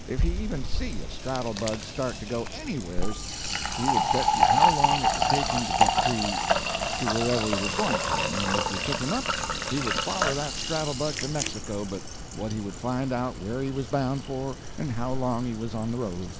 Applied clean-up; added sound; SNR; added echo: none; Fill (with liquid); -3 dB; none.